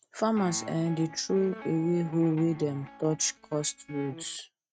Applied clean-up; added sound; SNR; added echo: neural mask model RNNoise.